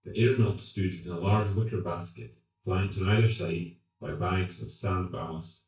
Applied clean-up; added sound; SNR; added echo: neural mask model DeepFilterNet 3.